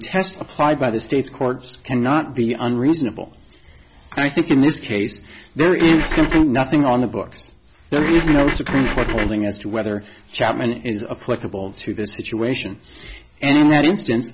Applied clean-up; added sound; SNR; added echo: none; Engine / Car; 2 dB; none.